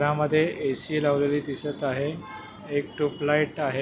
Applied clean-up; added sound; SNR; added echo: none; Cricket; 19 dB; none.